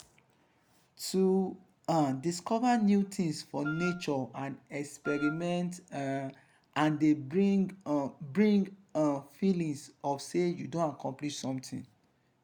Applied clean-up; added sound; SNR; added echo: none; Wind instrument, woodwind instrument; 10 dB; none.